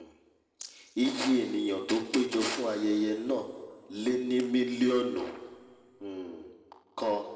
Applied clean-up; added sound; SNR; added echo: none; none; none; reverberation time 1.7 s.